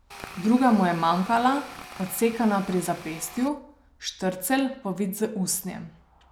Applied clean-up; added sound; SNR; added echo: none; Tools; 17 dB; none.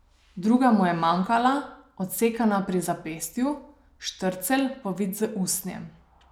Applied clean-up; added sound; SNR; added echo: none; none; none; none.